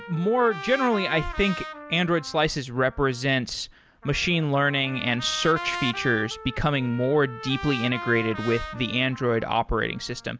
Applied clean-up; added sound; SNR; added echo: none; Trumpet; 13 dB; none.